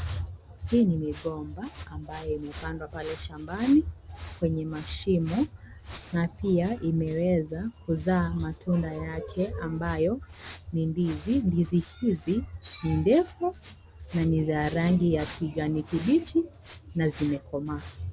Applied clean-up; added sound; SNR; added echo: none; none; none; none.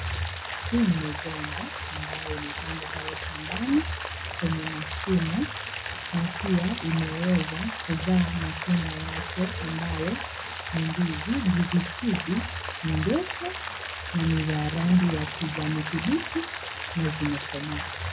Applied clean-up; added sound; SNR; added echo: none; Rain; 7 dB; reverberation time 0.3 s.